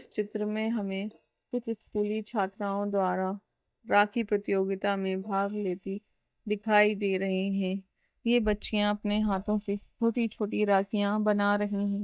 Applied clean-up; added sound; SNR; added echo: neural mask model DeepFilterNet 3.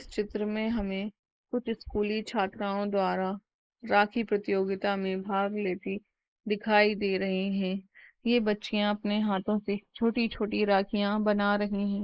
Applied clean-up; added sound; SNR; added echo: neural mask model Resemble Enhance denoiser.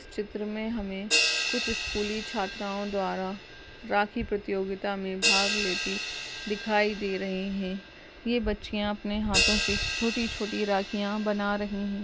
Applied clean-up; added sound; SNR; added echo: none; Crash cymbal; 2 dB; none.